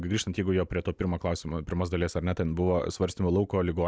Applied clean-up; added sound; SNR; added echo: none; none; none; none.